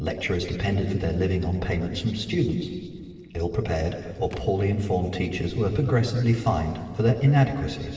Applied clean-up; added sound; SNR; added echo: neural separator model SepFormer DNS4.